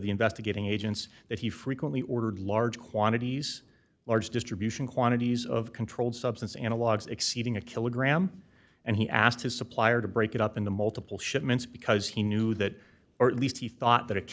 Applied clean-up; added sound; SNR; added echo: none; none; none; none.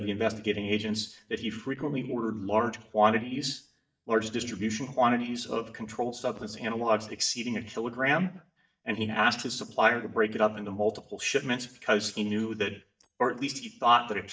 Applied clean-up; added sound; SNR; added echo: neural mask model DeepFilterNet 3.